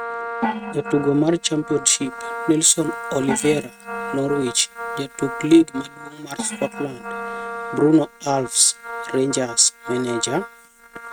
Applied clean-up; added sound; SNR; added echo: neural mask model RNNoise.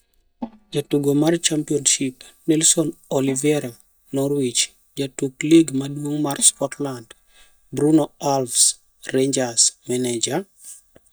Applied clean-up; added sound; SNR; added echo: neural mask model DeepFilterNet 3.